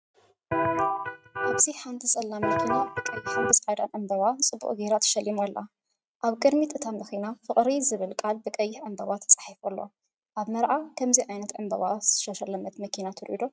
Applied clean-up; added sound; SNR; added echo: neural mask model RNNoise.